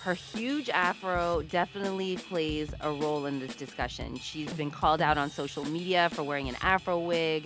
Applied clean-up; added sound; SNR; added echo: none; Drum / Drum kit; 12 dB; none.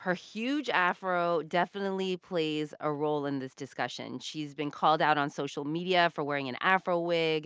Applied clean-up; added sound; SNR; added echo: none; none; none; none.